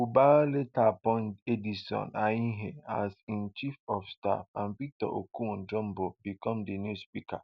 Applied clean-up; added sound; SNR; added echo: none; none; none; none.